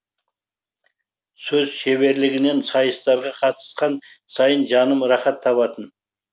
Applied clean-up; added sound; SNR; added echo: none; none; none; none.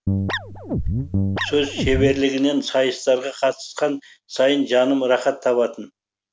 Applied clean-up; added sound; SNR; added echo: none; Guitar; 2 dB; none.